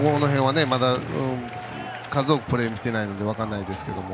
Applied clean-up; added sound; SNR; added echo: none; Keyboard (musical); 14 dB; none.